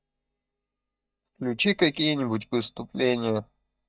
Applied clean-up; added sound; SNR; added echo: neural mask model DeepFilterNet 3.